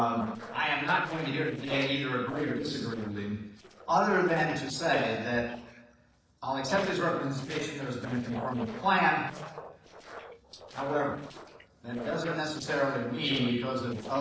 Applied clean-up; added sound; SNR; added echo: neural separator model SepFormer DNS4.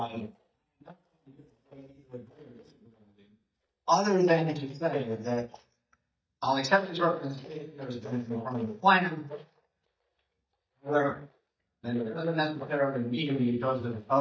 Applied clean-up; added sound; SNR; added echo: neural mask model DeepFilterNet 3.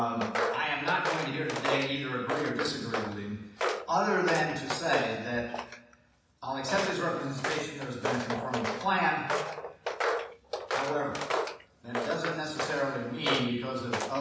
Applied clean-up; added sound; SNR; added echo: none; Walk, footsteps; 3 dB; reverberation time 1.1 s.